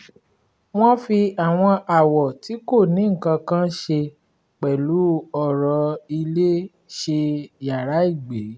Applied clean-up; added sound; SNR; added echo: none; none; none; none.